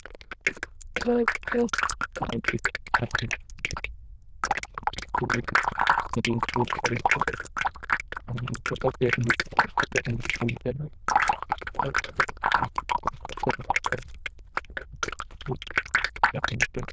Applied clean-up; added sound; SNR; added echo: neural diffusion model UNIVERSE++.